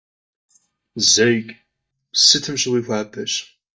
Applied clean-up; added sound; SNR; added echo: neural mask model DeepFilterNet 3.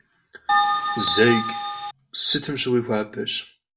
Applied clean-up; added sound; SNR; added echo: none; Bell; 1 dB; reverberation time 0.2 s.